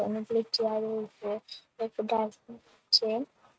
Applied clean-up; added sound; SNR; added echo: neural mask model RNNoise.